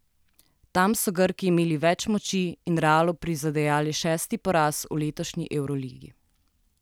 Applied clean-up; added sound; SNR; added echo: none; none; none; none.